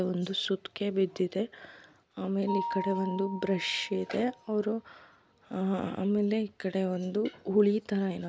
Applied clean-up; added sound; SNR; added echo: none; Mallet percussion; 14 dB; none.